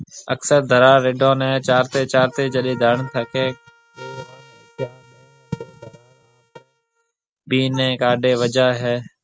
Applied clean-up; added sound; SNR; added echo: neural mask model RNNoise.